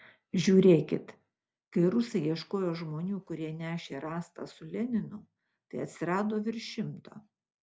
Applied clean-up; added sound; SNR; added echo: none; none; none; none.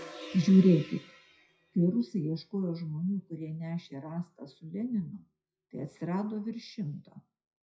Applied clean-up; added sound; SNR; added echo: classical method WPE with log-MMSE.